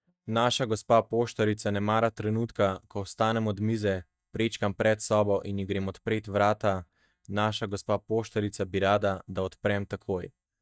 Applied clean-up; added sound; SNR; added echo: neural mask model DeepFilterNet 3.